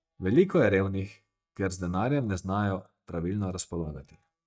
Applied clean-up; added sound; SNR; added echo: neural mask model DeepFilterNet 3.